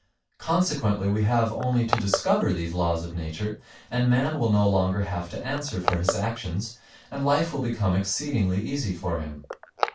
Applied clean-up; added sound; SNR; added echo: none; Crushing; 11 dB; reverberation time 0.2 s.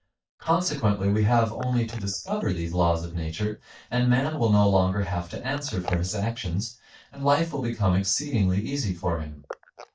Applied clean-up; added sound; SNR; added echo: neural mask model DeepFilterNet 3.